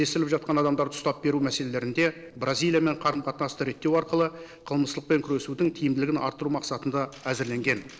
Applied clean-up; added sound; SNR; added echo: neural separator model SepFormer DNS4.